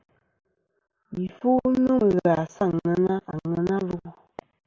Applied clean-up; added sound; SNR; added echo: none; none; none; none.